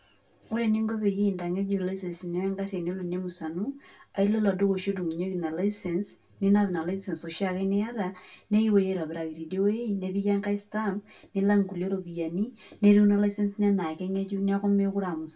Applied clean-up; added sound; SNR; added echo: none; none; none; reverberation time 0.1 s.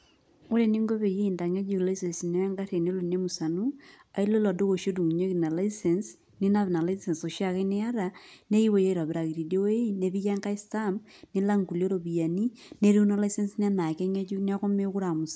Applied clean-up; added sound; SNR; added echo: none; none; none; none.